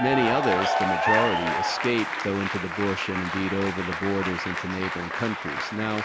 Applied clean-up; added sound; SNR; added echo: none; Applause / Cheering; 0 dB; none.